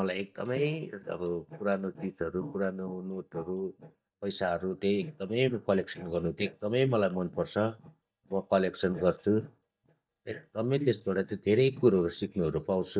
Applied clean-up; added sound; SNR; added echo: neural mask model DeepFilterNet 3.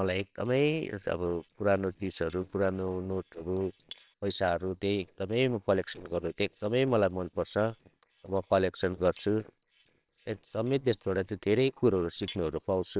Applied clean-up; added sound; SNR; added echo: neural separator model SepFormer WHAMR!.